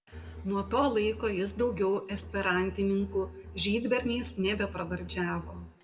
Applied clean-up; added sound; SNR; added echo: none; Bowed string instrument; 14 dB; reverberation time 2.1 s.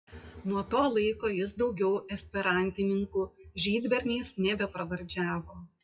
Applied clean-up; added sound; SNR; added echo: classical method WPE with log-MMSE.